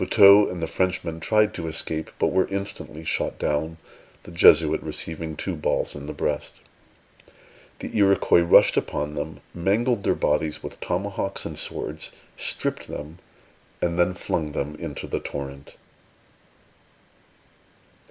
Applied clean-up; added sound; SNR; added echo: none; none; none; none.